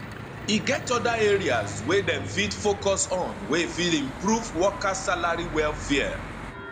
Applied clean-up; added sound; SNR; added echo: none; Church bell / Traffic noise, roadway noise; 9 dB; none.